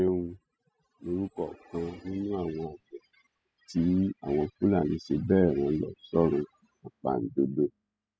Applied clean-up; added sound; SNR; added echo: classical method spectral subtraction.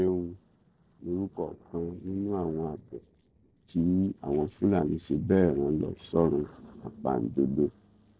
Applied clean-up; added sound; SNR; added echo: neural separator model SepFormer DNS4.